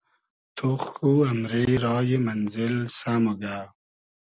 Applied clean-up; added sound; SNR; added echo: none; none; none; none.